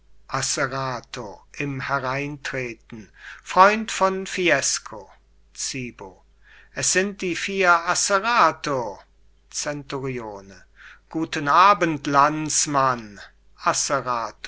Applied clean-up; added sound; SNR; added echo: none; none; none; none.